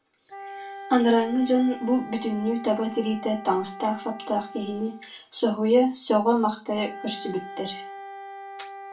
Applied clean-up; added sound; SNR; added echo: none; Wind instrument, woodwind instrument; 15 dB; reverberation time 0.2 s.